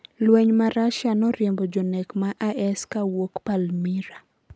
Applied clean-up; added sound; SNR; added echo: none; none; none; none.